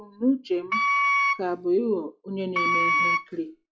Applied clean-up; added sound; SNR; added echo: classical method log-MMSE.